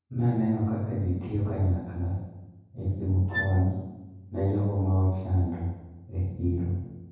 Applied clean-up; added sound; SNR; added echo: none; Wind instrument, woodwind instrument; 10 dB; reverberation time 1.3 s.